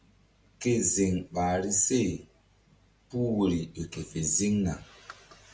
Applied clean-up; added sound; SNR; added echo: none; none; none; none.